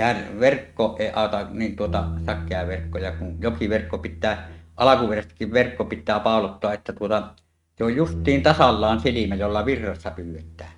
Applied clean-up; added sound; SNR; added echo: neural mask model RNNoise.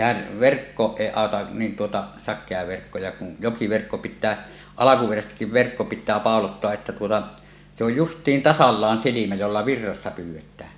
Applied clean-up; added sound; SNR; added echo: none; none; none; none.